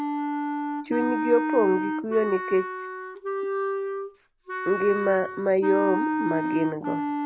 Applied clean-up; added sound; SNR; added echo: none; Wind instrument, woodwind instrument; 2 dB; none.